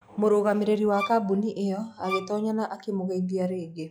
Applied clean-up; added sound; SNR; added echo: classical method log-MMSE.